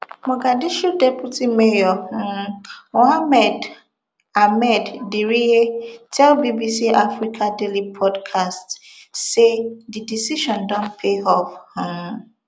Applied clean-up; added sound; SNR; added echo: none; none; none; none.